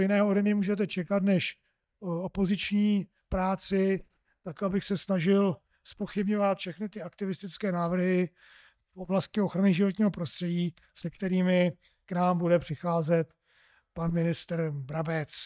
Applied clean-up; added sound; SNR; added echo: neural mask model DeepFilterNet 3.